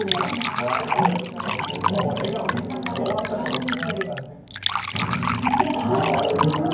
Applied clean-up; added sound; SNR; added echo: none; Fill (with liquid); 1 dB; reverberation time 0.9 s.